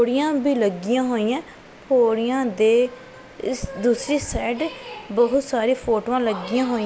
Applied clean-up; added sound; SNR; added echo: none; none; none; none.